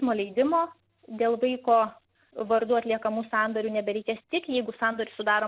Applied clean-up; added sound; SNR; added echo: none; none; none; none.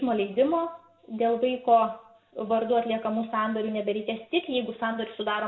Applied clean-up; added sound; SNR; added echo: none; none; none; reverberation time 0.5 s.